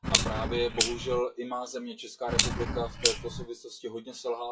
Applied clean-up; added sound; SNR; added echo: classical method WPE with log-MMSE.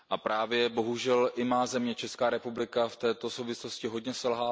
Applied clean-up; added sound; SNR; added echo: none; none; none; none.